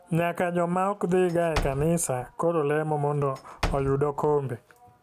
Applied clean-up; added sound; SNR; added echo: none; Slam / Wood; 11 dB; none.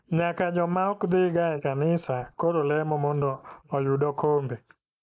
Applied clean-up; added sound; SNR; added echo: neural mask model Resemble Enhance denoiser.